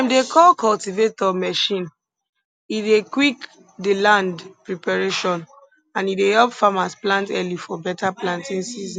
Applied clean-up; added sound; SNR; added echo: none; none; none; none.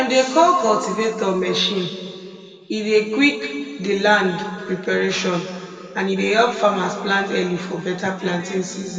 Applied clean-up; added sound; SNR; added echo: none; none; none; reverberation time 2.1 s.